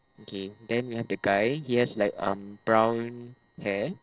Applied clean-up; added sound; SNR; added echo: neural separator model SepFormer DNS4.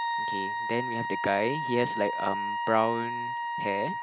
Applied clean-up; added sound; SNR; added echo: none; Wind instrument, woodwind instrument; 1 dB; none.